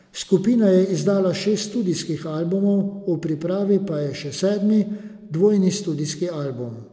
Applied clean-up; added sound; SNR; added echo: none; none; none; none.